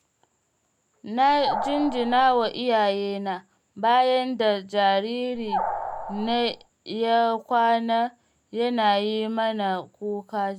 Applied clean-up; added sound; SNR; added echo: none; Animal; 6 dB; none.